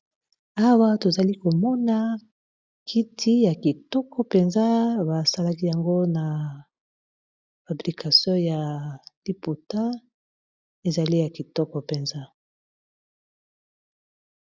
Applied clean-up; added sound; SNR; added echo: none; none; none; none.